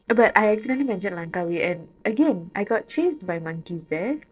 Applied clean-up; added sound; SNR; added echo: neural separator model SepFormer DNS4.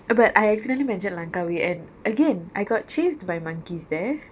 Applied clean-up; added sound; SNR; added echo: none; none; none; none.